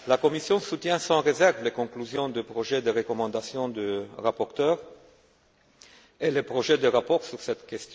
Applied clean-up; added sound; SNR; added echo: none; none; none; none.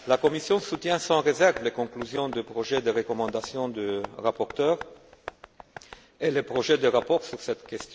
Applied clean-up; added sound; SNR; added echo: none; Tap; 18 dB; none.